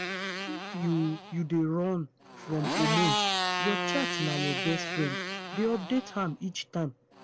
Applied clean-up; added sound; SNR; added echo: none; Motorcycle; 2 dB; none.